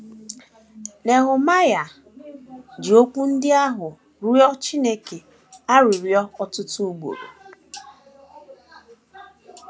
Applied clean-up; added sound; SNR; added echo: none; none; none; none.